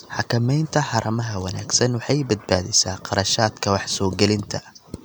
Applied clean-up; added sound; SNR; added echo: none; none; none; none.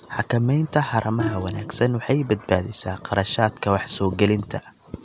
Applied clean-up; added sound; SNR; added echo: none; Bowed string instrument; 14 dB; none.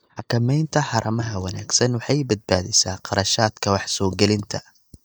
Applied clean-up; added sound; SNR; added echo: neural mask model DeepFilterNet 3.